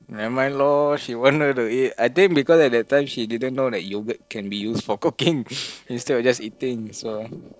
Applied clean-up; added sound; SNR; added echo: neural separator model SepFormer DNS4.